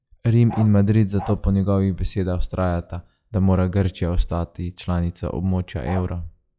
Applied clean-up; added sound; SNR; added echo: classical method log-MMSE.